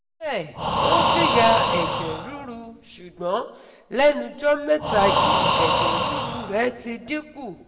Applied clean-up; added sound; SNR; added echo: none; Breathing; -1 dB; reverberation time 0.7 s.